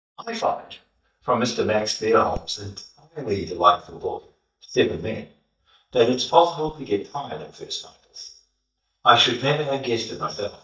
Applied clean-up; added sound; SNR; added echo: neural mask model DeepFilterNet 3.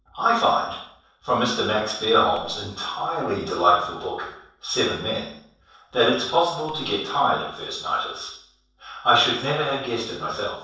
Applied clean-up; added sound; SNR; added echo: neural separator model SepFormer DNS4.